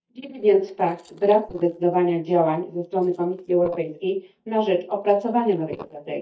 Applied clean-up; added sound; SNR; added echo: neural mask model DeepFilterNet 3.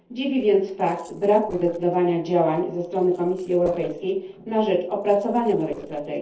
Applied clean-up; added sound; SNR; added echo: neural separator model SepFormer DNS4.